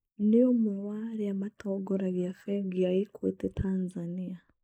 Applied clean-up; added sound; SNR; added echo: neural mask model Resemble Enhance denoiser.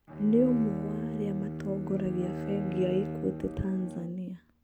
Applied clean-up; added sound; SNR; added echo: none; Bowed string instrument; 6 dB; none.